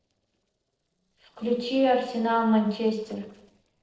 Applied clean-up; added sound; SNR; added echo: neural separator model SepFormer DNS4.